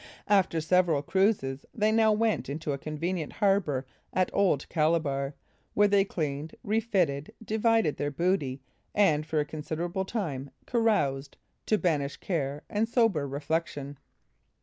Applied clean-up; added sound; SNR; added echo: none; none; none; none.